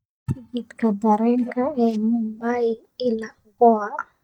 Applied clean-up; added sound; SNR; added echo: neural mask model DeepFilterNet 3.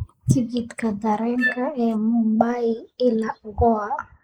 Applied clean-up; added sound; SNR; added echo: neural mask model Resemble Enhance denoiser.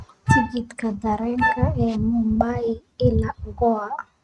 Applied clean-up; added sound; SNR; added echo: neural mask model RNNoise.